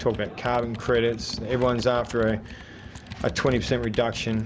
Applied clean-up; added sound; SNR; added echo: none; Computer keyboard; 14 dB; none.